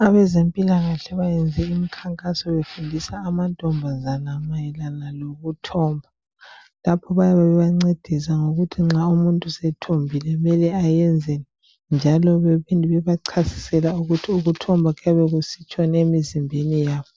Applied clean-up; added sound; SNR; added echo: none; none; none; none.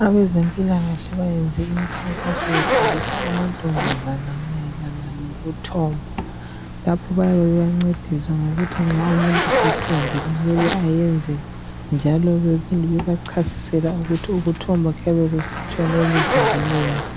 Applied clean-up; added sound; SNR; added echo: none; Zipper (clothing); 5 dB; none.